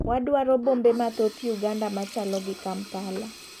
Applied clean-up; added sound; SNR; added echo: none; Sink (filling or washing); 14 dB; none.